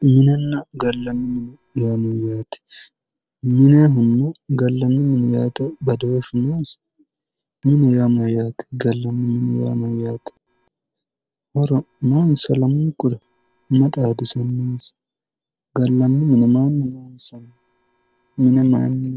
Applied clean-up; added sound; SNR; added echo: neural separator model SepFormer DNS4.